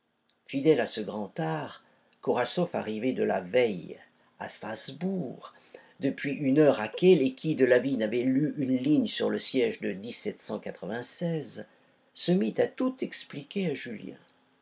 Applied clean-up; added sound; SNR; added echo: none; none; none; none.